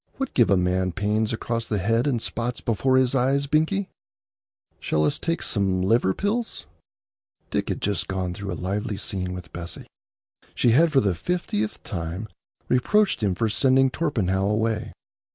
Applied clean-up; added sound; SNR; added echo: none; none; none; none.